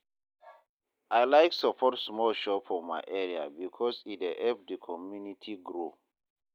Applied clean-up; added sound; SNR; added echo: none; none; none; none.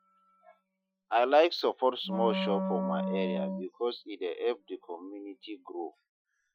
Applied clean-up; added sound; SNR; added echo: classical method Wiener filter.